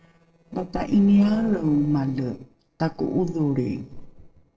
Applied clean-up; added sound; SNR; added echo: neural separator model SepFormer DNS4.